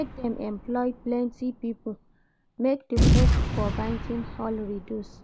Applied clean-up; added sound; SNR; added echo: none; Boom; -3 dB; none.